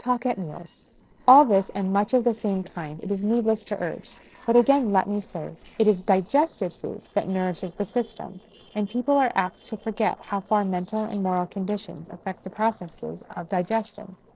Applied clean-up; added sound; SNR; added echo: neural separator model SepFormer DNS4.